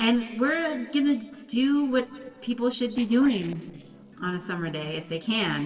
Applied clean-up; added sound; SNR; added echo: neural separator model SepFormer DNS4.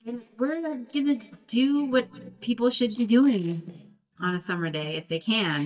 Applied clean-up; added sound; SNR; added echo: neural mask model DeepFilterNet 3.